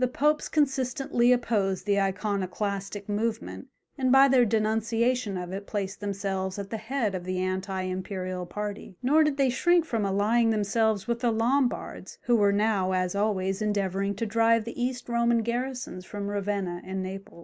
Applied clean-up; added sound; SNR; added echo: none; none; none; none.